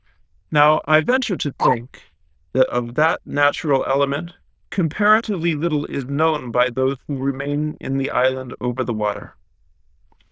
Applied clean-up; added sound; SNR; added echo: neural diffusion model UNIVERSE++.